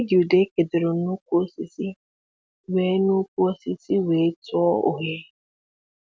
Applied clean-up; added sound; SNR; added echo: none; none; none; none.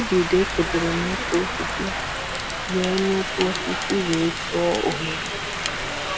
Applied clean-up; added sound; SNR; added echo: none; Rain; 2 dB; none.